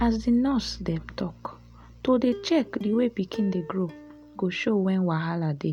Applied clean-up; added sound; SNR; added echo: none; Plucked string instrument + Bowed string instrument; 17 dB; none.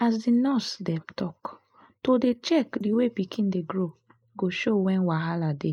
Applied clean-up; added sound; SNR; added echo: neural mask model Resemble Enhance denoiser.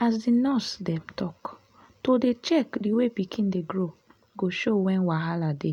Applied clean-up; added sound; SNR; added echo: none; none; none; none.